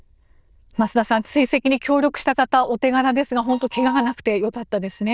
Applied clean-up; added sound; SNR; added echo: neural diffusion model UNIVERSE++.